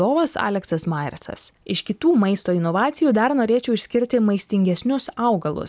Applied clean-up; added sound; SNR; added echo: none; none; none; none.